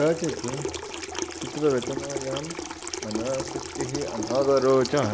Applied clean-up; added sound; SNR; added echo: none; Sink (filling or washing) / Water tap, faucet; 7 dB; none.